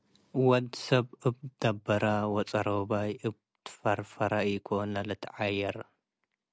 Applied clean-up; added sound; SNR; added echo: none; none; none; none.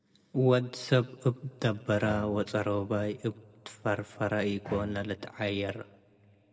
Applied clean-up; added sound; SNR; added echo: none; Bowed string instrument; 16 dB; reverberation time 1.0 s.